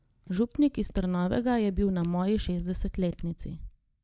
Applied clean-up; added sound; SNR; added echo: neural mask model DeepFilterNet 3.